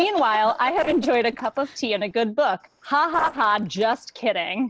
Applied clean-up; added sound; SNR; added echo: neural separator model SepFormer DNS4.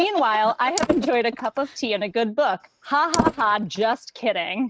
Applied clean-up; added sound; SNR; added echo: neural mask model RNNoise.